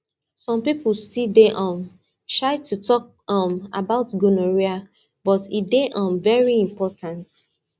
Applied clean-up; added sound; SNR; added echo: none; none; none; none.